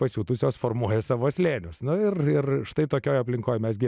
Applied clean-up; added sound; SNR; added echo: none; none; none; none.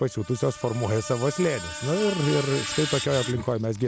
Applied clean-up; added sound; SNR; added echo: none; Screech; 9 dB; none.